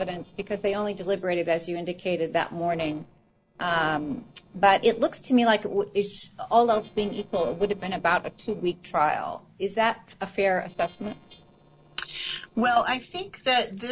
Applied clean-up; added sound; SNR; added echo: neural separator model SepFormer DNS4.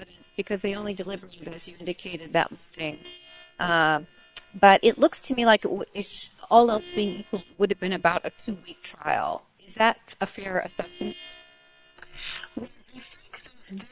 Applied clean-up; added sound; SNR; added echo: neural separator model SepFormer WHAM!.